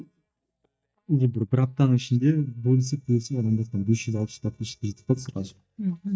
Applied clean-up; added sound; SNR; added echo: neural mask model DeepFilterNet 3.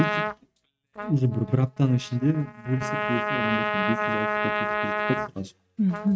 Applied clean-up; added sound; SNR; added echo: neural mask model RNNoise.